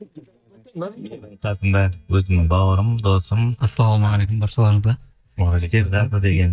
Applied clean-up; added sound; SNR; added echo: neural mask model DeepFilterNet 3.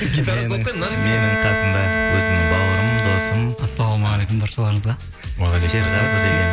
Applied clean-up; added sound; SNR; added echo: none; Bowed string instrument; 4 dB; none.